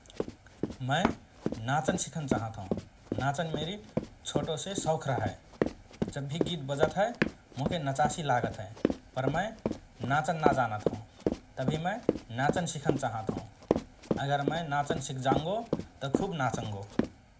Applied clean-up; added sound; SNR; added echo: none; Run; 2 dB; reverberation time 0.3 s.